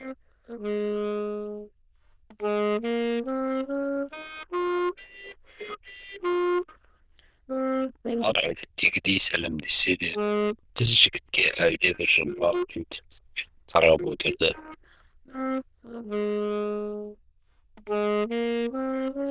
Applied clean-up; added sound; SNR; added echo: neural diffusion model UNIVERSE++.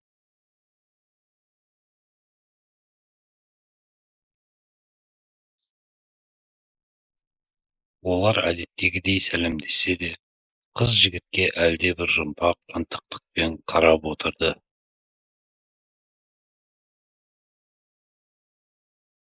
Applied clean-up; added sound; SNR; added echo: neural mask model Resemble Enhance denoiser.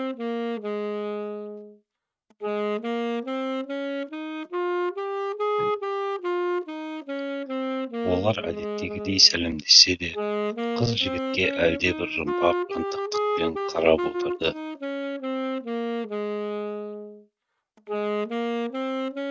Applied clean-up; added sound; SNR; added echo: neural mask model RNNoise.